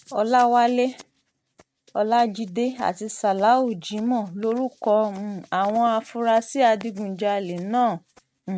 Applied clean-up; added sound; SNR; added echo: neural mask model RNNoise.